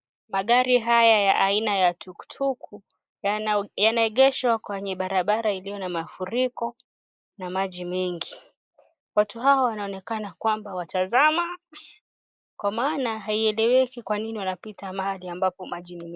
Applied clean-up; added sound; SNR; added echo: neural mask model Resemble Enhance denoiser.